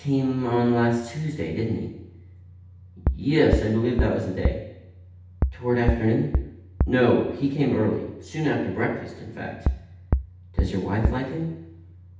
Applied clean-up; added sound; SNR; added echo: none; Bass drum; 2 dB; reverberation time 0.9 s.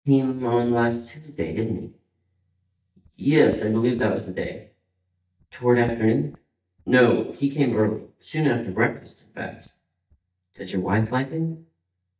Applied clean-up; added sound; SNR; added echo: neural mask model DeepFilterNet 3.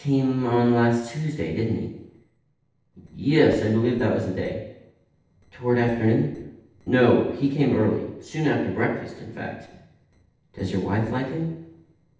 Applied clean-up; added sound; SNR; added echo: neural separator model SepFormer DNS4.